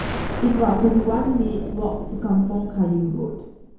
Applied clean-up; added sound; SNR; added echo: none; Explosion; 6 dB; reverberation time 1.0 s.